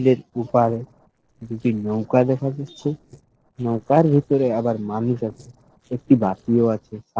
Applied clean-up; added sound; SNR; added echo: neural separator model SepFormer DNS4.